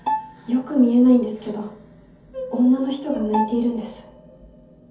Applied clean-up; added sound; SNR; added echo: none; Bowed string instrument; 9 dB; reverberation time 0.5 s.